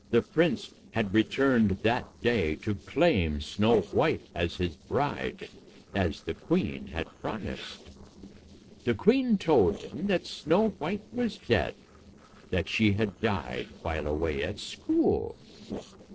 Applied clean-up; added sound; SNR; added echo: neural separator model SepFormer DNS4.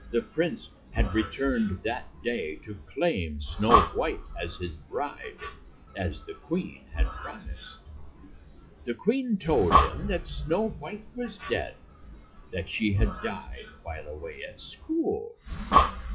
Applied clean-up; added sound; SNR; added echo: classical method WPE with log-MMSE.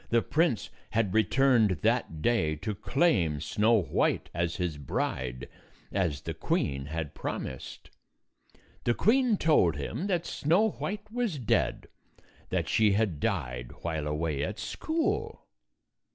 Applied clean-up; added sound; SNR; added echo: none; none; none; none.